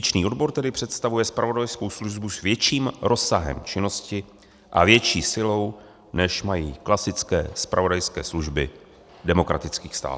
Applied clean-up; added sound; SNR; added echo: none; none; none; none.